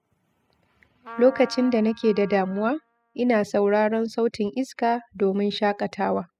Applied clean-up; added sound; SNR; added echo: classical method spectral subtraction.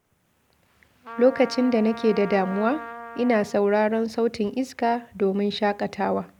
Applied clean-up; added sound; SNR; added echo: none; Trumpet; 17 dB; none.